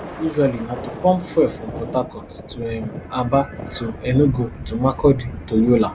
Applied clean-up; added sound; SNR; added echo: none; Thunder; 14 dB; none.